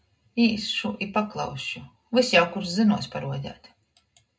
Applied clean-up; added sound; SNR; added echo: none; none; none; reverberation time 0.2 s.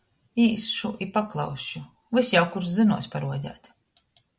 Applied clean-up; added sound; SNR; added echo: none; none; none; none.